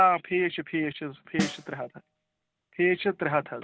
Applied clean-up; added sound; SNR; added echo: none; Snare drum; 10 dB; none.